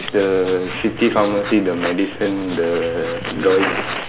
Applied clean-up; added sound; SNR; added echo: none; Cough + Writing; 14 dB; none.